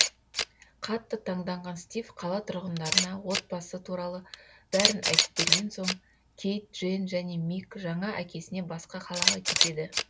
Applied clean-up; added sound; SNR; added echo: none; Camera; -2 dB; none.